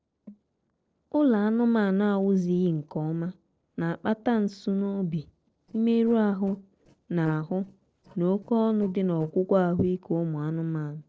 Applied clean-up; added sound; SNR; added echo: neural separator model SepFormer DNS4.